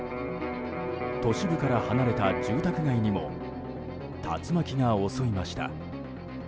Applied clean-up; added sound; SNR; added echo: none; Electric guitar; 6 dB; none.